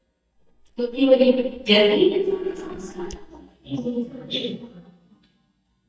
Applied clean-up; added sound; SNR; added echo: neural mask model DeepFilterNet 3.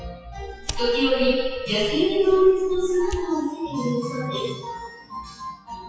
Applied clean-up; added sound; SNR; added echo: classical method WPE with log-MMSE.